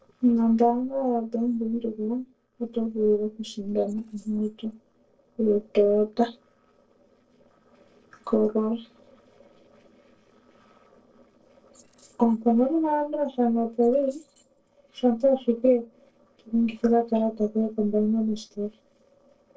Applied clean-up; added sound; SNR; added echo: neural separator model SepFormer DNS4.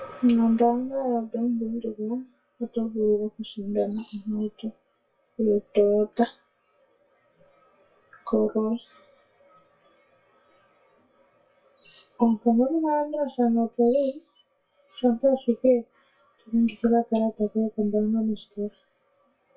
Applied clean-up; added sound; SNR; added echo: classical method WPE with log-MMSE.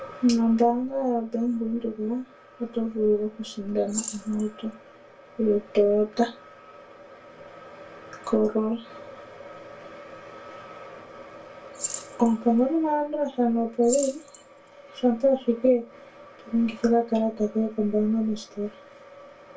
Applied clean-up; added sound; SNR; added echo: none; Rattle / Keys jangling; 14 dB; reverberation time 0.2 s.